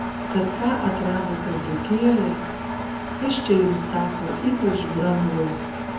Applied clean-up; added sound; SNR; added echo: none; Engine; 5 dB; reverberation time 0.7 s.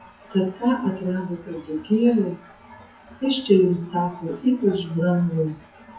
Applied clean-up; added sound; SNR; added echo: classical method WPE with log-MMSE.